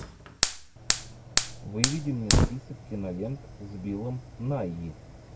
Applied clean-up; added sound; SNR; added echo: none; Fire; -4 dB; none.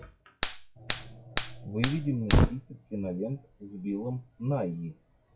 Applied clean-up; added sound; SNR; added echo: classical method log-MMSE.